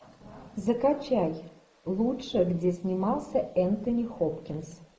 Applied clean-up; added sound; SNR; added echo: neural mask model Resemble Enhance denoiser.